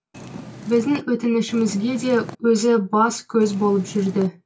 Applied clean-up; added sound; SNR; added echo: none; Purr; 15 dB; reverberation time 0.1 s.